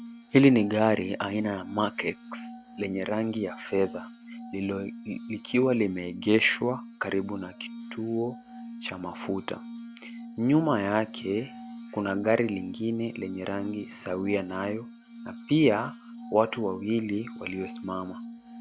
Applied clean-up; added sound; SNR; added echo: none; Glass; 14 dB; none.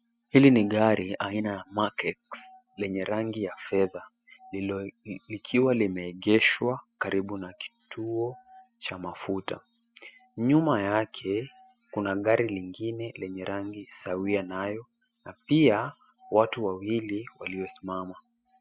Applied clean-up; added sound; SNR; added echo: classical method spectral subtraction.